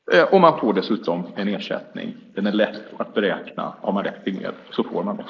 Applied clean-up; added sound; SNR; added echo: neural mask model Resemble Enhance denoiser.